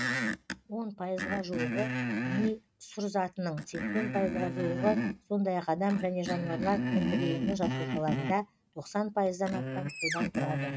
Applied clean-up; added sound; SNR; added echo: neural mask model RNNoise.